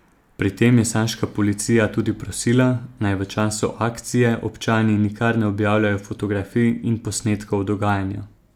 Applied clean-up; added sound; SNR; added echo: none; none; none; none.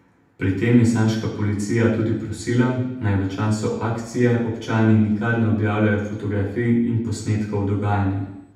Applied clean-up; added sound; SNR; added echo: none; none; none; reverberation time 0.8 s.